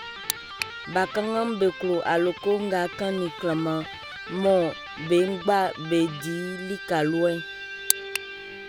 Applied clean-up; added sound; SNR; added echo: none; Electric guitar; 12 dB; none.